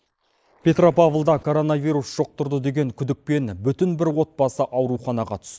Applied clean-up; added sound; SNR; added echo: neural mask model Resemble Enhance denoiser.